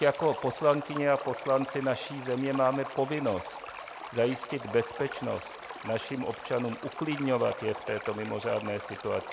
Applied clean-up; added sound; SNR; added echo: none; Stream; 12 dB; none.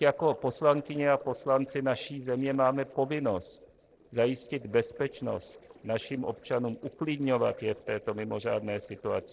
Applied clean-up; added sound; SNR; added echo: neural separator model SepFormer DNS4.